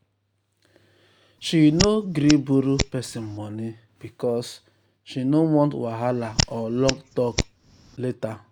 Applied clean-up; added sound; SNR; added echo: none; Hands; 6 dB; none.